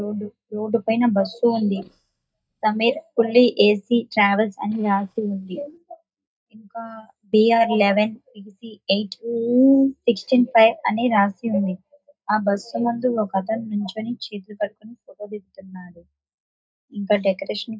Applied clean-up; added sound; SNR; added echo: neural mask model DeepFilterNet 3.